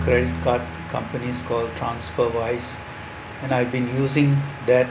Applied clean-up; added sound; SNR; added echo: none; Bowed string instrument; 12 dB; none.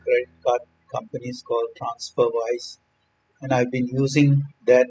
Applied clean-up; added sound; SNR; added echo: classical method spectral subtraction.